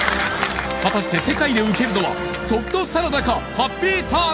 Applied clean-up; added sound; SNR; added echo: none; none; none; none.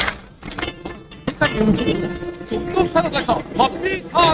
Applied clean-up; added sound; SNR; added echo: neural mask model RNNoise.